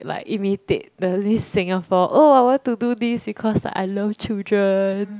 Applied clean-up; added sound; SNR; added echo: none; none; none; none.